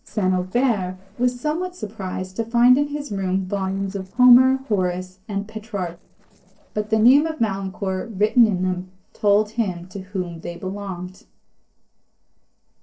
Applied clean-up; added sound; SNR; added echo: neural separator model SepFormer DNS4.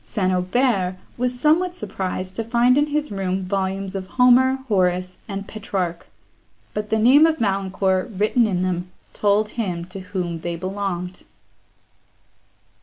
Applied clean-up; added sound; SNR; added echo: none; none; none; none.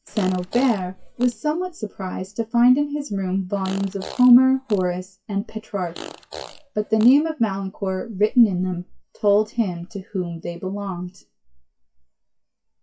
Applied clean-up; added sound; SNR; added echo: classical method WPE with log-MMSE.